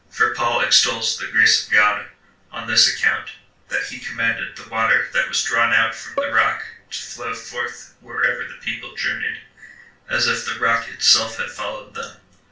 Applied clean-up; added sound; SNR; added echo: none; Bowed string instrument; 10 dB; reverberation time 0.3 s.